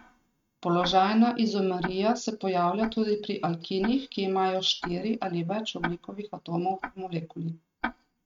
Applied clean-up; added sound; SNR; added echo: neural mask model RNNoise.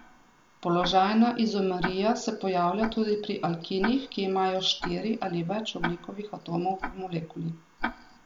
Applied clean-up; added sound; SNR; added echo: none; Tick-tock; 12 dB; none.